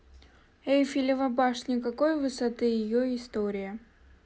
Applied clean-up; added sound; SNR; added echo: none; none; none; none.